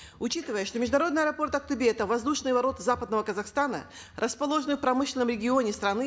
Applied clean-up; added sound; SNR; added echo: none; none; none; none.